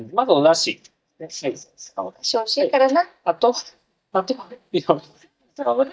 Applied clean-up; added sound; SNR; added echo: neural mask model DeepFilterNet 3.